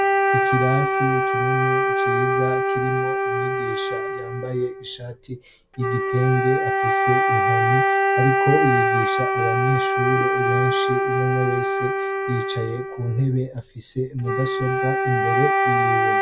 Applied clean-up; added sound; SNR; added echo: none; Wind instrument, woodwind instrument; -4 dB; none.